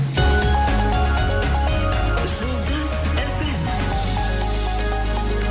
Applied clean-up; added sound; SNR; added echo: none; Toilet flush / Water; 18 dB; none.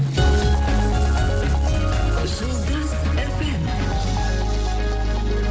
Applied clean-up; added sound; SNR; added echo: neural separator model SepFormer DNS4.